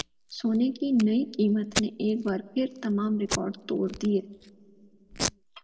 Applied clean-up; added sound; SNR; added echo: none; Packing tape, duct tape; 10 dB; reverberation time 1.4 s.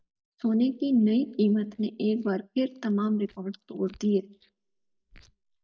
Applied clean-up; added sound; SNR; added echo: neural mask model DeepFilterNet 3.